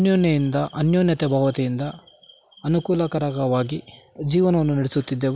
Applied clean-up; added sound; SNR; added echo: none; none; none; none.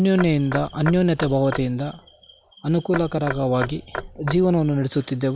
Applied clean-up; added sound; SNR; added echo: none; Knock / Wood; 12 dB; none.